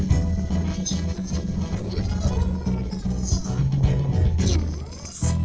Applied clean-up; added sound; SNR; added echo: neural separator model SepFormer DNS4.